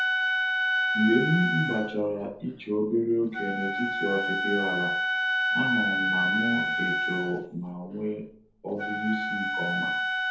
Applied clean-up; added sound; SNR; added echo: none; Wind instrument, woodwind instrument; -1 dB; reverberation time 0.5 s.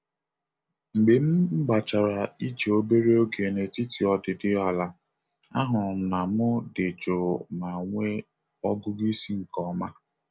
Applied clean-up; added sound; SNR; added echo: none; none; none; none.